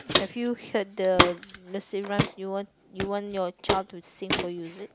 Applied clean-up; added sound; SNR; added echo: none; Walk, footsteps; -1 dB; none.